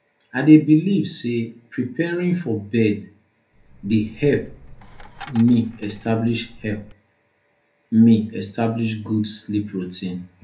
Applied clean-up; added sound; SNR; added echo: none; Coin (dropping); 20 dB; reverberation time 0.3 s.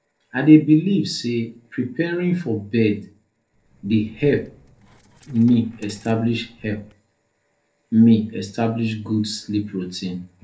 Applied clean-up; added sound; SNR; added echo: neural separator model SepFormer DNS4.